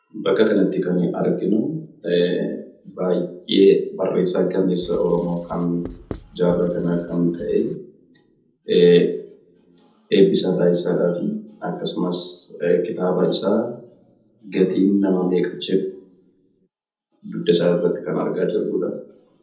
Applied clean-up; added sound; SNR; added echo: none; Writing; 19 dB; reverberation time 0.6 s.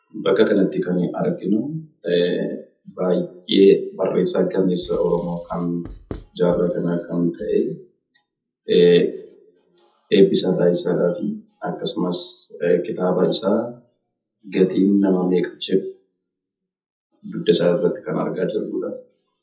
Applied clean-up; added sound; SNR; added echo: classical method WPE with log-MMSE.